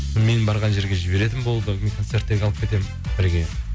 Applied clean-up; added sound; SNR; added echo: none; none; none; none.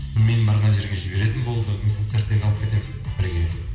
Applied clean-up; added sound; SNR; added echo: none; none; none; reverberation time 1.1 s.